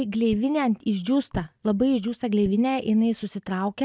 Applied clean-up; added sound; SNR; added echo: neural mask model DeepFilterNet 3.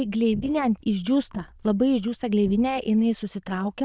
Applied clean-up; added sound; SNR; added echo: neural diffusion model UNIVERSE++.